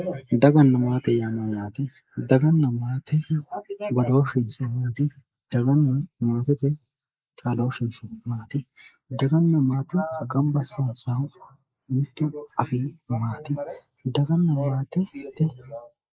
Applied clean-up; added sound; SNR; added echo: neural mask model Resemble Enhance denoiser.